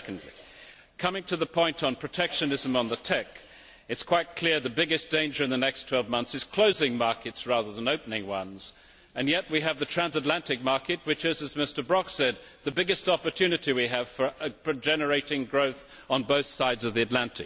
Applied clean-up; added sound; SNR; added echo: none; none; none; none.